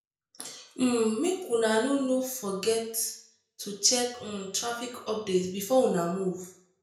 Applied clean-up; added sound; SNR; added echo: none; none; none; reverberation time 0.5 s.